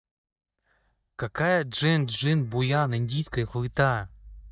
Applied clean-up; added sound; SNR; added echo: neural mask model DeepFilterNet 3.